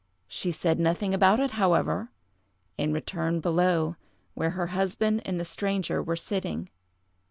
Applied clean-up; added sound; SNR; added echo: none; none; none; none.